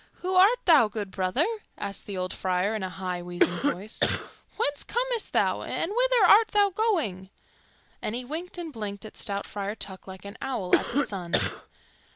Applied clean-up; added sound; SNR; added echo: none; Cough; -1 dB; none.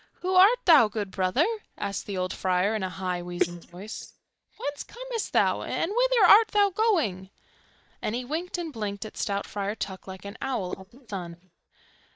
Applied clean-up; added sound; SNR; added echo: neural mask model DeepFilterNet 3.